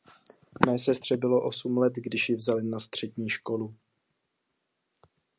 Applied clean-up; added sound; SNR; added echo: none; none; none; none.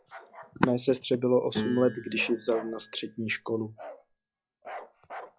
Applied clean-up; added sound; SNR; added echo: classical method log-MMSE.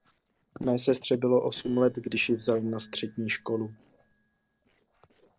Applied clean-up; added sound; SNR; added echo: neural separator model SepFormer DNS4.